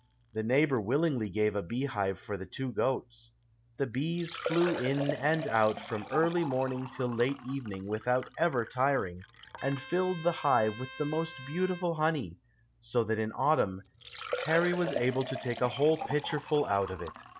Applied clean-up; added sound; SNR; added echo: none; Liquid + Trumpet; 12 dB; none.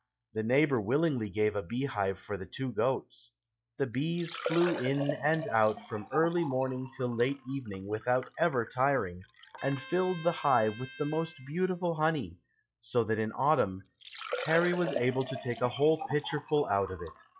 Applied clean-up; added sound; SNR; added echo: classical method log-MMSE.